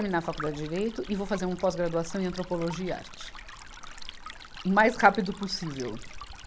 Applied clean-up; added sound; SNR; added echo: none; Stream; 12 dB; none.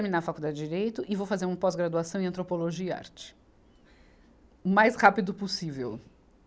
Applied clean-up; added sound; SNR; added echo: none; none; none; none.